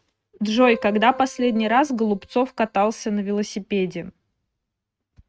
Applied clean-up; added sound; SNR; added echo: neural mask model RNNoise.